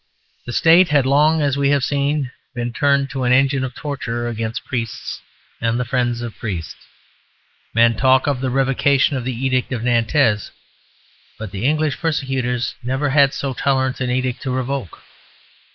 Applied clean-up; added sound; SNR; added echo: neural mask model Resemble Enhance denoiser.